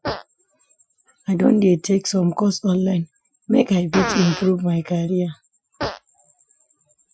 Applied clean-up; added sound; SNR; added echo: classical method Wiener filter.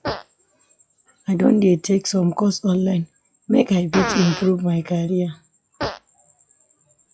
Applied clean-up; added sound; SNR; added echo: classical method log-MMSE.